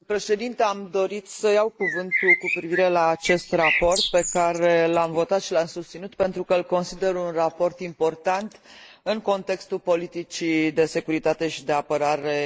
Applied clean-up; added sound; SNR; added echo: neural mask model Resemble Enhance denoiser.